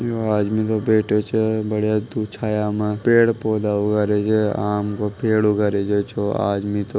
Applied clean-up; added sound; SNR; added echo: none; none; none; none.